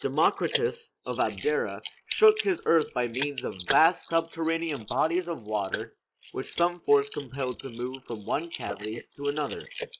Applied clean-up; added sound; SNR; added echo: neural mask model Resemble Enhance denoiser.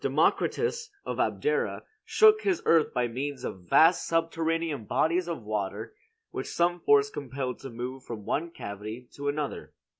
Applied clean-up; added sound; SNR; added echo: none; none; none; none.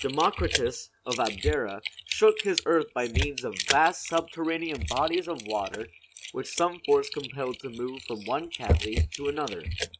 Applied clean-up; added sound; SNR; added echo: neural mask model RNNoise.